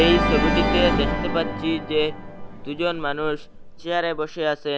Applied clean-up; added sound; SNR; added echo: none; Organ; 1 dB; none.